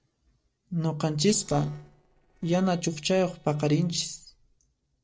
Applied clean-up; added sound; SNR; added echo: neural separator model SepFormer DNS4.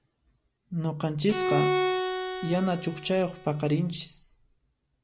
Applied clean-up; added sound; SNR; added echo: none; Bowed string instrument; 1 dB; none.